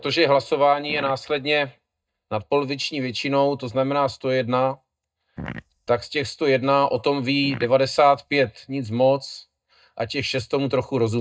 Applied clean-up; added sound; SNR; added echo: neural mask model DeepFilterNet 3.